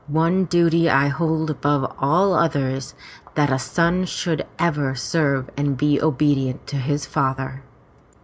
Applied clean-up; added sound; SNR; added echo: none; none; none; none.